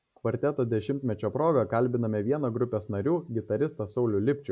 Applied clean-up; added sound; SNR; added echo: none; none; none; none.